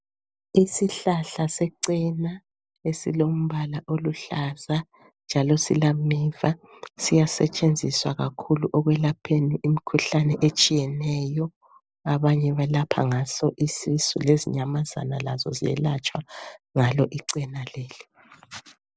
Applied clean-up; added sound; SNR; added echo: none; none; none; none.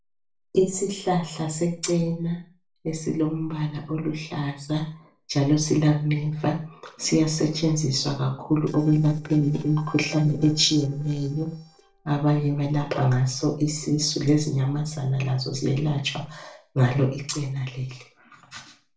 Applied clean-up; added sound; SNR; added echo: neural separator model SepFormer DNS4.